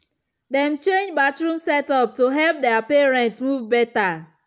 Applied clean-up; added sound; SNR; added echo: none; none; none; none.